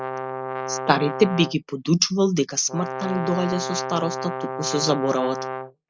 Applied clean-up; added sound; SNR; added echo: none; Brass instrument; 6 dB; none.